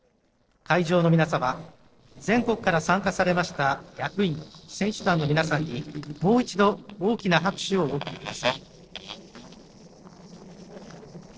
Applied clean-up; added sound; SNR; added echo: neural separator model SepFormer DNS4.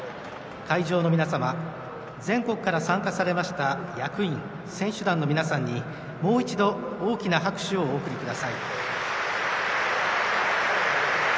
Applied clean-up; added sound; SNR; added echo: none; none; none; none.